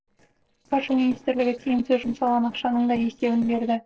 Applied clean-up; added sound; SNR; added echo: neural separator model SepFormer DNS4.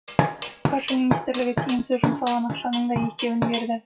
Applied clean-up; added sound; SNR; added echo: classical method WPE with log-MMSE.